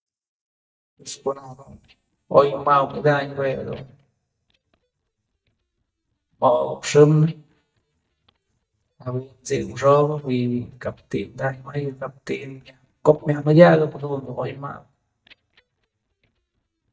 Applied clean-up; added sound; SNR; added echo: neural mask model DeepFilterNet 3.